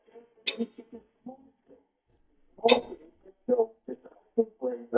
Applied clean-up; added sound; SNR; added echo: neural mask model DeepFilterNet 3.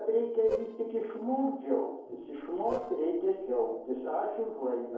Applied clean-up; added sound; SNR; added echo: neural separator model SepFormer DNS4.